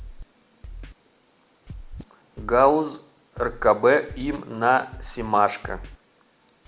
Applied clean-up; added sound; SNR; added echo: none; Scratching (performance technique); 16 dB; none.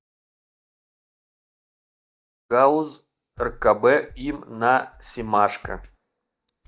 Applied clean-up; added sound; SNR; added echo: neural mask model DeepFilterNet 3.